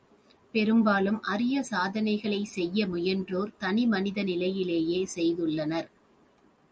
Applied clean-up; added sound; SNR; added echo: none; none; none; none.